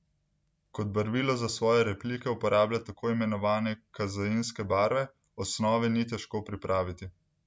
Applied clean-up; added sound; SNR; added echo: none; none; none; none.